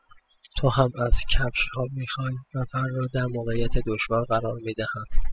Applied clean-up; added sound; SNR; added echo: classical method spectral subtraction.